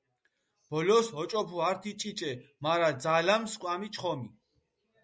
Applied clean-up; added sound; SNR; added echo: none; none; none; none.